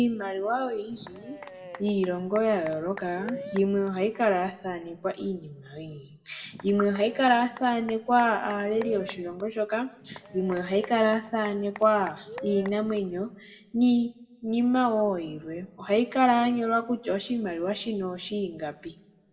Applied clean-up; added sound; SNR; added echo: none; Applause / Cheering / Clapping; 16 dB; reverberation time 0.7 s.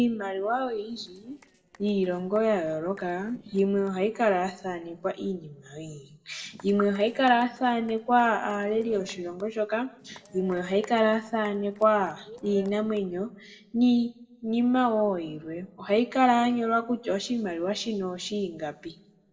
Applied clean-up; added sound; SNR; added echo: neural separator model SepFormer DNS4.